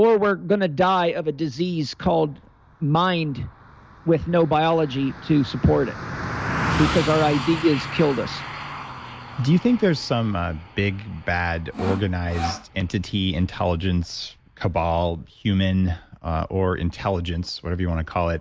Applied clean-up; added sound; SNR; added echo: none; Car passing by + Sawing; 11 dB; none.